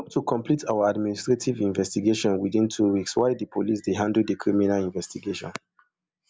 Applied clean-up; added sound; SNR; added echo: none; none; none; none.